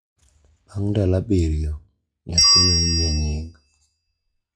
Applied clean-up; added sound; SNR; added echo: classical method log-MMSE.